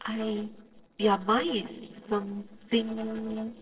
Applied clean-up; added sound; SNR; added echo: neural separator model SepFormer DNS4.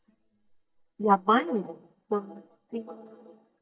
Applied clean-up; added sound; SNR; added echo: neural mask model DeepFilterNet 3.